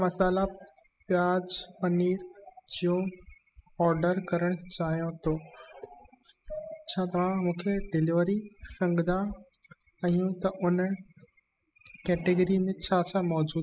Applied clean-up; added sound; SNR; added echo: classical method spectral subtraction.